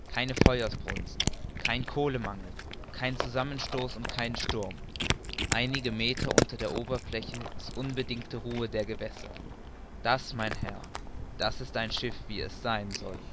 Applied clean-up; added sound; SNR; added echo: none; Cat; 0 dB; none.